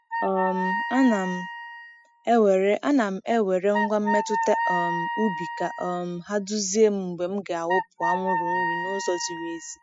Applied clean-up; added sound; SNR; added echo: classical method spectral subtraction.